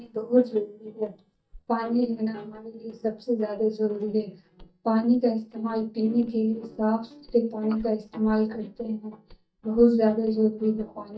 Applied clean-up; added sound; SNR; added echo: neural mask model DeepFilterNet 3.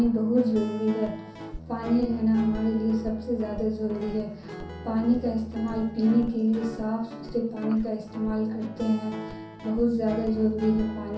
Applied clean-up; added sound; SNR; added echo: none; Guitar; 12 dB; reverberation time 0.6 s.